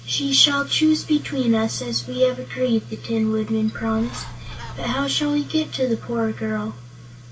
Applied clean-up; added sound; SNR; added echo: none; Bird; 13 dB; reverberation time 0.2 s.